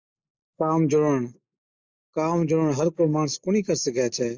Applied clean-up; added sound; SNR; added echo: neural mask model Resemble Enhance denoiser.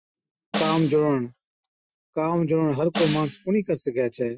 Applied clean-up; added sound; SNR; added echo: classical method Wiener filter.